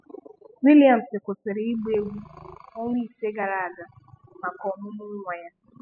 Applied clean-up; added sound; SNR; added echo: classical method spectral subtraction.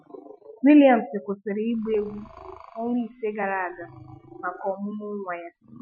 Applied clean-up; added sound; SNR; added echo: classical method Wiener filter.